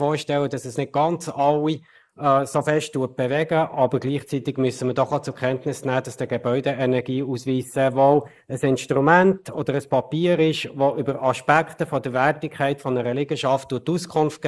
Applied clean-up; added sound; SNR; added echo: neural mask model Resemble Enhance denoiser.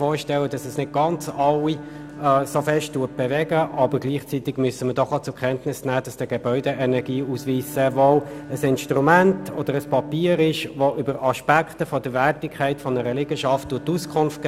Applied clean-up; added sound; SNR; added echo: none; Bowed string instrument; 17 dB; none.